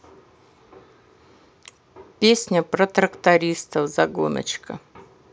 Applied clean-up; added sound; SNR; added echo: none; none; none; none.